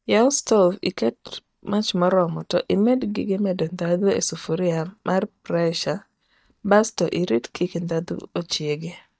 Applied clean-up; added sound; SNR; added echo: neural mask model DeepFilterNet 3.